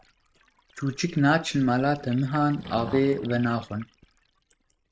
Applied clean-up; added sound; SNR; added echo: neural mask model RNNoise.